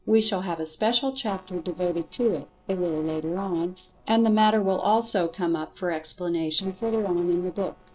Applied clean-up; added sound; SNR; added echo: neural separator model SepFormer DNS4.